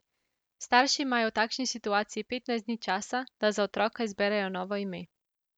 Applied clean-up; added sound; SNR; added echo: none; none; none; none.